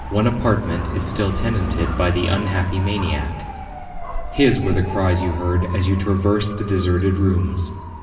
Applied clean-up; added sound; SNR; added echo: none; Motorcycle / Dog; 9 dB; reverberation time 2.0 s.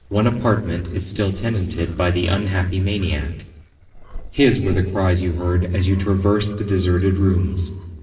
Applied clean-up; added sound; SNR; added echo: neural separator model SepFormer DNS4.